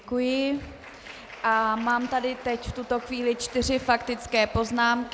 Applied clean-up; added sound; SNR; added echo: none; none; none; none.